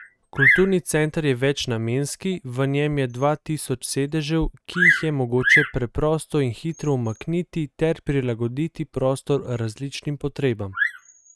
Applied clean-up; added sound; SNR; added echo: neural mask model RNNoise.